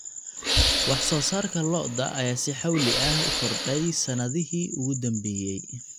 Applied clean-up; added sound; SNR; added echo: none; Hiss / Breathing; 1 dB; none.